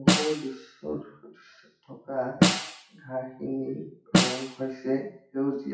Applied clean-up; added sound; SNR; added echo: classical method WPE with log-MMSE.